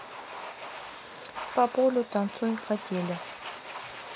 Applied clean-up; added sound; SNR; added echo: none; Domestic sounds, home sounds; 10 dB; none.